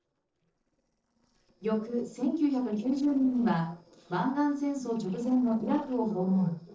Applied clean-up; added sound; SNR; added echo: neural separator model SepFormer DNS4.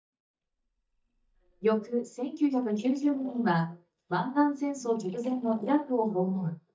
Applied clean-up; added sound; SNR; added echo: neural mask model DeepFilterNet 3.